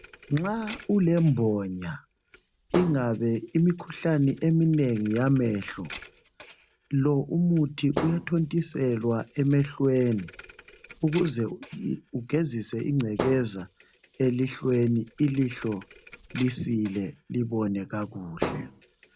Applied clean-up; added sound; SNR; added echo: none; Thump, thud; 14 dB; none.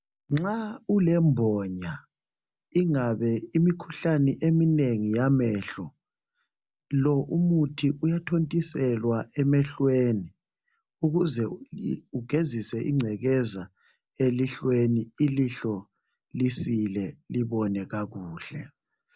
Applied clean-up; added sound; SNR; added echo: none; none; none; none.